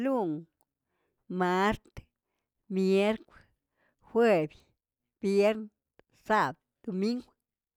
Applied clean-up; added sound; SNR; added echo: none; none; none; none.